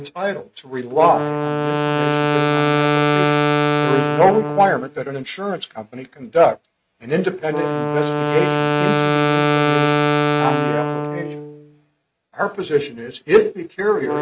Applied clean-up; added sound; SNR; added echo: neural mask model RNNoise.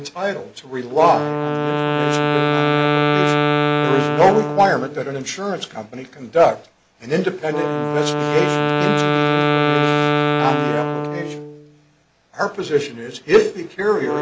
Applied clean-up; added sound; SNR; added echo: none; Wind instrument, woodwind instrument; -1 dB; none.